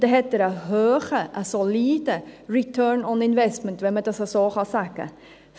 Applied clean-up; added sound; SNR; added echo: none; none; none; none.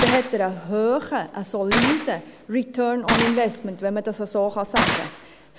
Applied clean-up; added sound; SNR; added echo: none; Gunshot, gunfire; 3 dB; none.